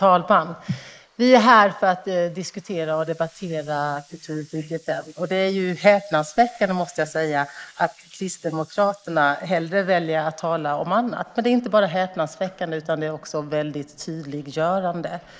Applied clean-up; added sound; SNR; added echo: neural mask model Resemble Enhance denoiser.